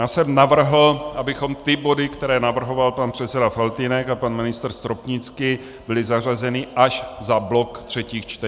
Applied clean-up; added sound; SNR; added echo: none; none; none; none.